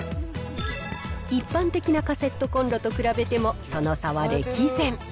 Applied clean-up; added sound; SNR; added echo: none; Raindrop / Drip; 18 dB; none.